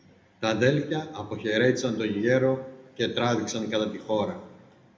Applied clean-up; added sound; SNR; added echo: none; none; none; reverberation time 0.7 s.